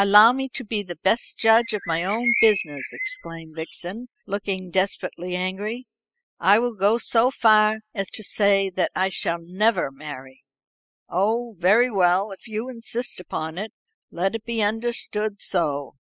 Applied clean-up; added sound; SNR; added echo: classical method spectral subtraction.